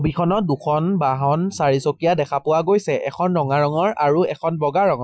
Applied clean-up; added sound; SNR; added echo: classical method Wiener filter.